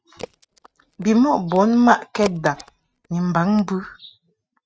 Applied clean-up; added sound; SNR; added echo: neural mask model RNNoise.